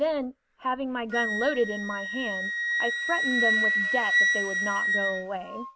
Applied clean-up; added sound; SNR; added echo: none; Wind instrument, woodwind instrument; -3 dB; none.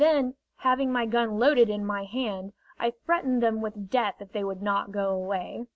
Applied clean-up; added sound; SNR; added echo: none; none; none; none.